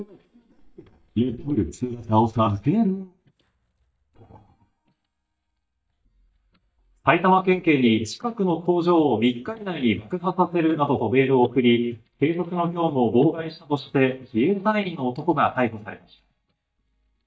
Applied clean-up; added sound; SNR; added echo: neural mask model DeepFilterNet 3.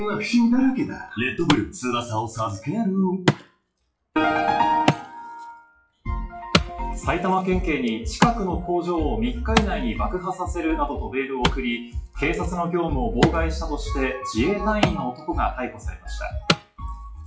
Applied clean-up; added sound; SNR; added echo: classical method WPE with log-MMSE.